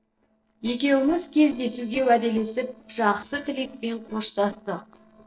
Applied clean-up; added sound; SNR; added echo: neural separator model SepFormer DNS4.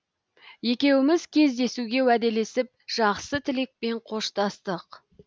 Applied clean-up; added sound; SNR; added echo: none; none; none; none.